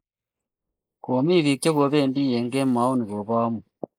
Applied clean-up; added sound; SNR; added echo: neural mask model Resemble Enhance denoiser.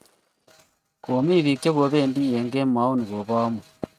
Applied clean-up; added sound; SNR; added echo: neural mask model RNNoise.